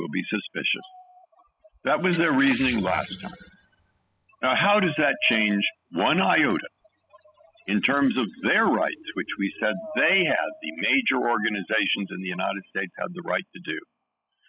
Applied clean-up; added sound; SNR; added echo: classical method spectral subtraction.